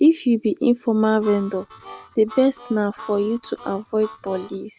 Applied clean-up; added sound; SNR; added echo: none; Harmonica; 20 dB; none.